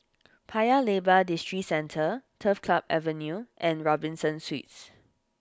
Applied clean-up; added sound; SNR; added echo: none; none; none; none.